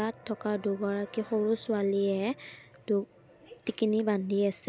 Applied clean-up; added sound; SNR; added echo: none; none; none; none.